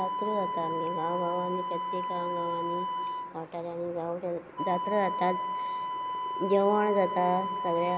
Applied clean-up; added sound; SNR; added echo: none; Wind instrument, woodwind instrument; 3 dB; none.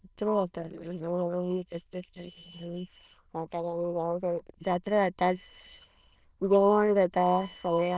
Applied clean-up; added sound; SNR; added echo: neural diffusion model UNIVERSE++.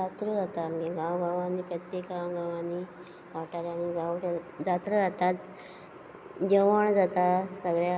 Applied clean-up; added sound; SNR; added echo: none; none; none; none.